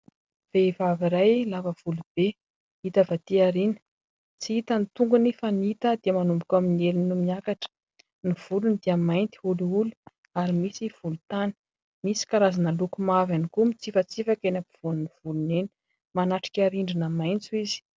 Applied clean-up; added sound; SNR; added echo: none; none; none; none.